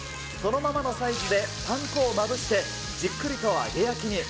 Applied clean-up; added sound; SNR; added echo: none; none; none; none.